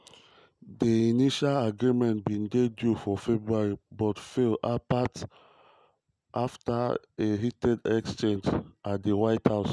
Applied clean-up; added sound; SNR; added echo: none; none; none; none.